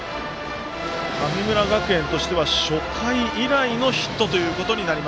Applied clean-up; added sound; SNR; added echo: none; Musical instrument; 16 dB; none.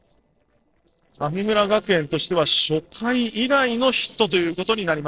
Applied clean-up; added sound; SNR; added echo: neural separator model SepFormer DNS4.